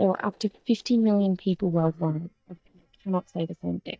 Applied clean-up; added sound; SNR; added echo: neural mask model DeepFilterNet 3.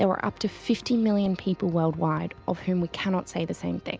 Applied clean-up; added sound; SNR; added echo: none; none; none; none.